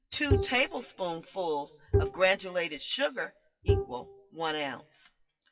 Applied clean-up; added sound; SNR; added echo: classical method WPE with log-MMSE.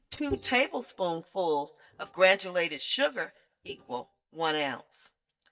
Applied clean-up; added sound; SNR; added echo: neural mask model DeepFilterNet 3.